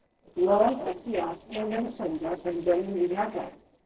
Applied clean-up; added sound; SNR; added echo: neural separator model SepFormer DNS4.